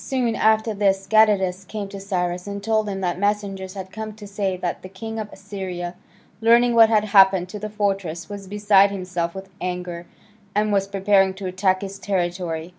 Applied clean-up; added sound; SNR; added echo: none; none; none; none.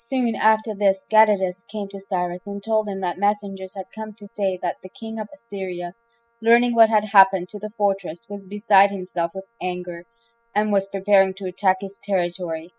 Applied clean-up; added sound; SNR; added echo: classical method spectral subtraction.